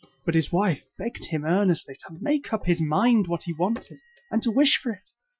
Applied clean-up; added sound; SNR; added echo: classical method Wiener filter.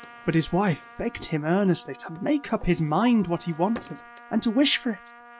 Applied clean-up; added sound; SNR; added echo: none; Trumpet + Drawer open or close; 19 dB; none.